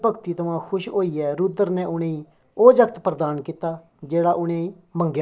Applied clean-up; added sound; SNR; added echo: none; none; none; none.